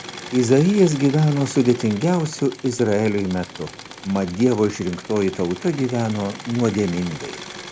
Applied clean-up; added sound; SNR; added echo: none; Engine / Mechanisms; 16 dB; none.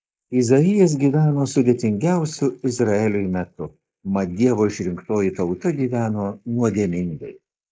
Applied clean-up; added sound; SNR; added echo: neural mask model Resemble Enhance denoiser.